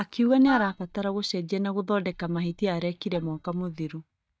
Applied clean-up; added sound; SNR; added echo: neural mask model DeepFilterNet 3.